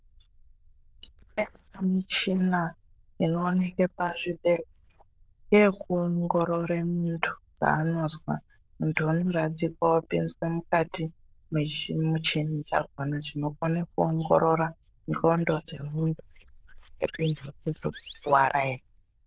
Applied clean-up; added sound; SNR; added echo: neural diffusion model UNIVERSE++.